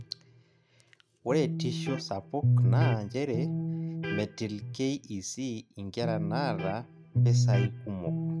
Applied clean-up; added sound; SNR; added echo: none; Electric guitar; -4 dB; none.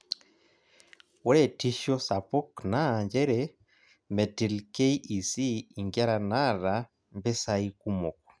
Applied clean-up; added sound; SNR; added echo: none; none; none; none.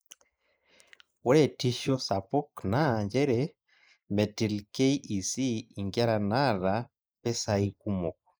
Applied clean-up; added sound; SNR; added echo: neural mask model Resemble Enhance denoiser.